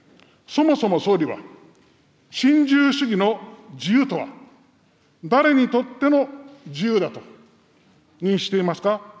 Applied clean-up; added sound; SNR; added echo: none; none; none; none.